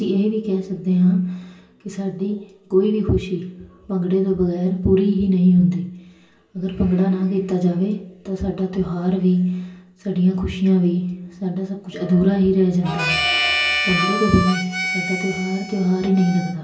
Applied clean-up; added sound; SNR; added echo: none; Harmonica; 3 dB; reverberation time 0.2 s.